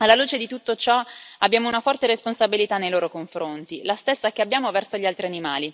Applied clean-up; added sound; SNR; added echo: none; none; none; none.